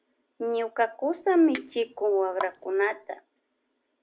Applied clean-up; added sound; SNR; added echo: none; Chink, clink; 7 dB; none.